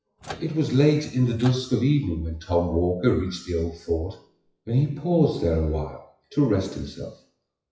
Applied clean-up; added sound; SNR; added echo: classical method WPE with log-MMSE.